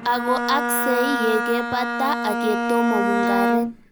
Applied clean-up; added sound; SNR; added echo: none; Bowed string instrument; -1 dB; none.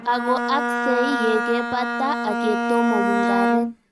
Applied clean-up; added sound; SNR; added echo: neural mask model RNNoise.